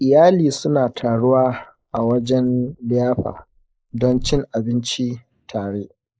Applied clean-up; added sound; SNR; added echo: neural mask model Resemble Enhance denoiser.